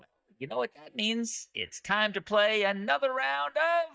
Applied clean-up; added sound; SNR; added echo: neural mask model DeepFilterNet 3.